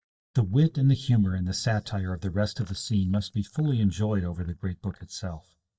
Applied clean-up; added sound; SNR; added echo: neural mask model DeepFilterNet 3.